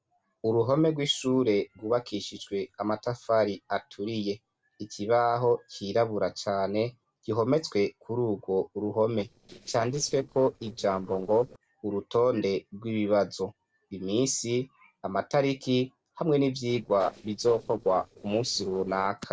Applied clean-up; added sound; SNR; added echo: neural separator model SepFormer DNS4.